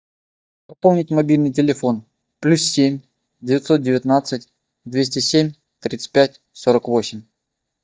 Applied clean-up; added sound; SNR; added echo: neural mask model DeepFilterNet 3.